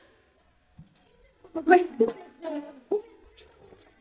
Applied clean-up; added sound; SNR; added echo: neural mask model DeepFilterNet 3.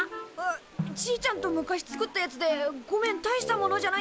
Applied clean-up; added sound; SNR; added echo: none; none; none; none.